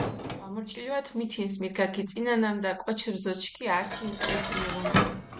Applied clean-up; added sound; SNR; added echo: none; Dishes, pots, and pans; 3 dB; none.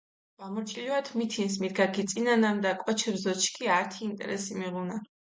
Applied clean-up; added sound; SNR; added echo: none; none; none; none.